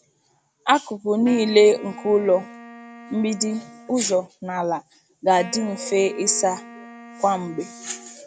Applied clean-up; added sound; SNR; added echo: none; Wind instrument, woodwind instrument; 19 dB; none.